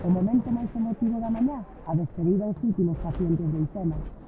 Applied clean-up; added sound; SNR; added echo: none; Thunder / Rain + Thunder; 13 dB; none.